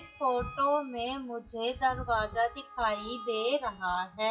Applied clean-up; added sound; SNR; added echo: classical method WPE with log-MMSE.